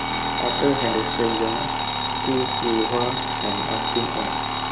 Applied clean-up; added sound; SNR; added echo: none; Alarm; -4 dB; none.